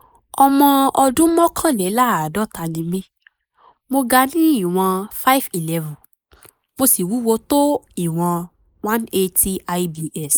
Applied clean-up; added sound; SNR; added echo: neural mask model Resemble Enhance denoiser.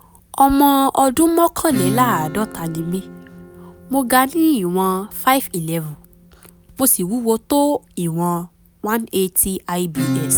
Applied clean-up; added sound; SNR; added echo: none; Acoustic guitar / Strum; 12 dB; none.